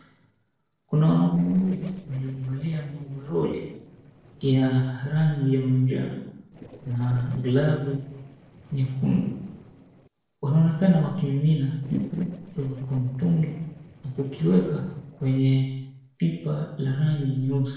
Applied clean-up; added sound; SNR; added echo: neural separator model SepFormer DNS4.